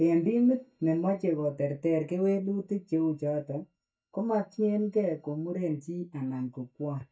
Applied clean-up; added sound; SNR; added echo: neural mask model DeepFilterNet 3.